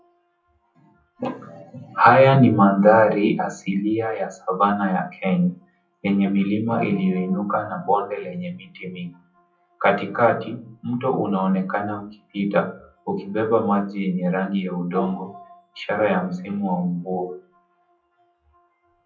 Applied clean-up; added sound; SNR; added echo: classical method WPE with log-MMSE.